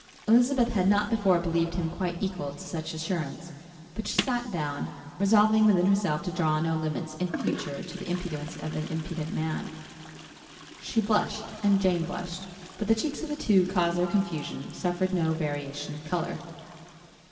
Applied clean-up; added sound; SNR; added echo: none; Toilet flush; 16 dB; reverberation time 2.6 s.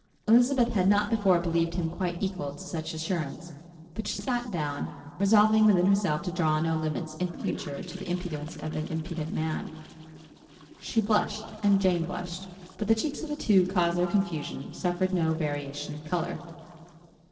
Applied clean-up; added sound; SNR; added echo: neural separator model SepFormer DNS4.